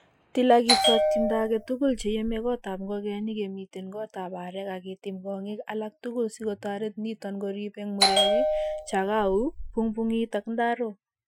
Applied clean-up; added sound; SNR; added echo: classical method Wiener filter.